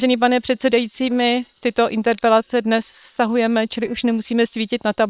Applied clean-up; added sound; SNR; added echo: neural separator model SepFormer WHAM!.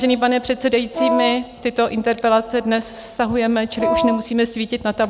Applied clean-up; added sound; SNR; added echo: none; Wind instrument, woodwind instrument; 2 dB; none.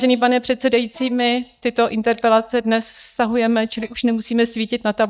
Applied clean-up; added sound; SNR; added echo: neural mask model DeepFilterNet 3.